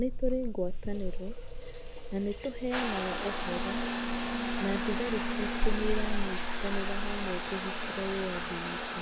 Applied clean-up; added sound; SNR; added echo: none; Trickle, dribble / Bathtub (filling or washing) / Water tap, faucet; -5 dB; none.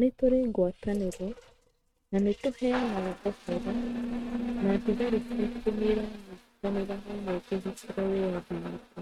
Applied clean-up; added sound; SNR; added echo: neural mask model RNNoise.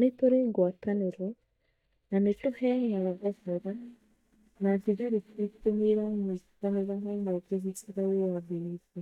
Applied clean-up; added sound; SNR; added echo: neural mask model DeepFilterNet 3.